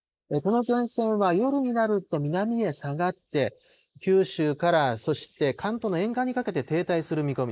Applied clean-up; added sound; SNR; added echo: neural mask model Resemble Enhance denoiser.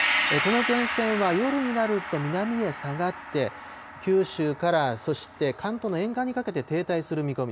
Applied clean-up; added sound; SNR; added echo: none; Gong; 6 dB; none.